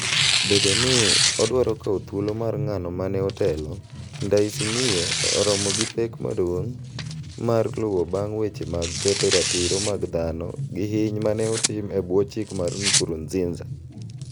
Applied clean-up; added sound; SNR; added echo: none; Tearing; 3 dB; none.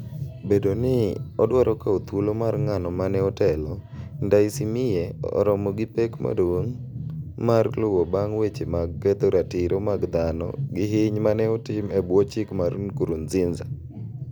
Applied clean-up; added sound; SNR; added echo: none; none; none; none.